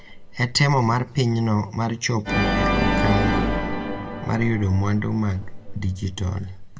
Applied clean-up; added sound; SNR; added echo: none; Organ; 3 dB; reverberation time 0.6 s.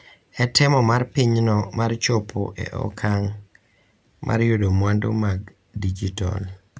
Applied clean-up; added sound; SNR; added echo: none; none; none; none.